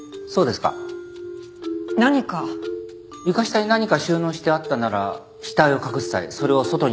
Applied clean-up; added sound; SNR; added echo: none; none; none; none.